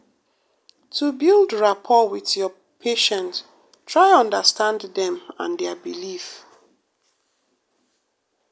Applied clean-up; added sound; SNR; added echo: none; none; none; none.